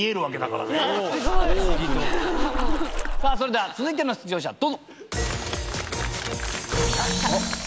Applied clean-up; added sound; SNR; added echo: none; Splash, splatter; -5 dB; none.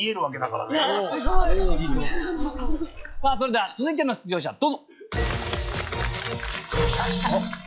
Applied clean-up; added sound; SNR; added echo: classical method log-MMSE.